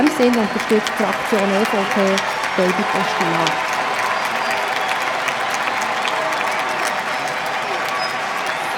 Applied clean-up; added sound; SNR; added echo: none; Applause / Cheering; -3 dB; none.